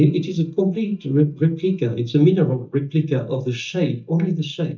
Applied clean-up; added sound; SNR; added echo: neural mask model DeepFilterNet 3.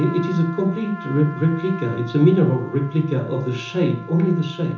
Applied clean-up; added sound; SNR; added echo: none; Trumpet; 17 dB; reverberation time 0.7 s.